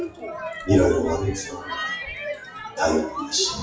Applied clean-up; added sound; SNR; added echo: classical method WPE with log-MMSE.